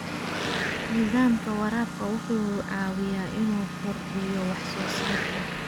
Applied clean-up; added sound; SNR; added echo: none; Car passing by / Traffic noise, roadway noise / Engine + Engine; 3 dB; none.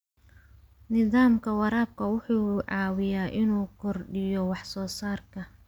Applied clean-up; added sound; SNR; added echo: none; none; none; none.